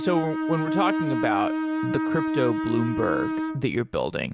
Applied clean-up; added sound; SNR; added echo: none; Bowed string instrument; 1 dB; none.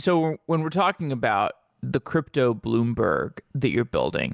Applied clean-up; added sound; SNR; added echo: none; none; none; none.